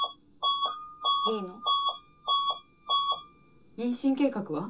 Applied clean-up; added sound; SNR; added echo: none; Bus / Alarm; -3 dB; reverberation time 0.2 s.